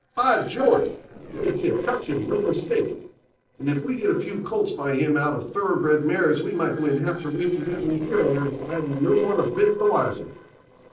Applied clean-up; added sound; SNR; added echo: neural separator model SepFormer DNS4.